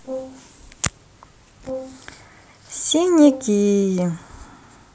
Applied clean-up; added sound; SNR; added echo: none; Brass instrument; 15 dB; none.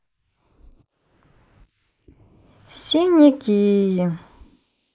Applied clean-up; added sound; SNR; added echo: neural mask model Resemble Enhance denoiser.